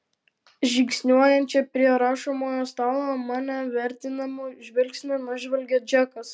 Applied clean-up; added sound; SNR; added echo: none; none; none; none.